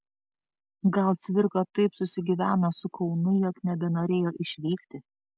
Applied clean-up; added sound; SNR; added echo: none; none; none; none.